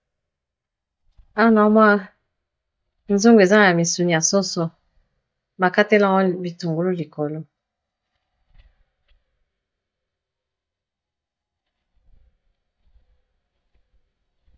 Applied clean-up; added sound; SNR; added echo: neural mask model DeepFilterNet 3.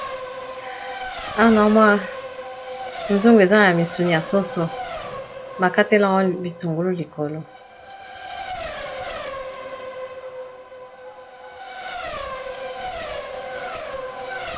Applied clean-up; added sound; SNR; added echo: none; Race car, auto racing; 10 dB; none.